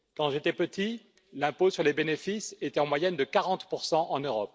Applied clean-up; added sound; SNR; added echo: none; none; none; none.